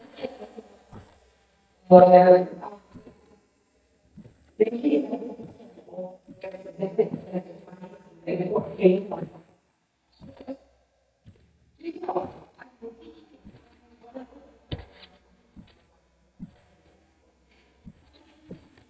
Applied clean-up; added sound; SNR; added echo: neural mask model DeepFilterNet 3.